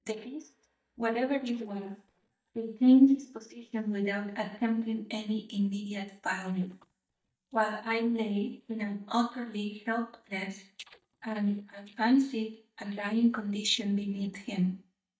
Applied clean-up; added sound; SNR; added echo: neural mask model DeepFilterNet 3.